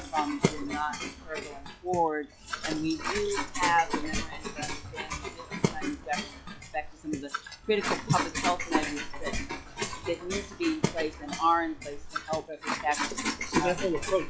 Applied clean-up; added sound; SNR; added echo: classical method log-MMSE.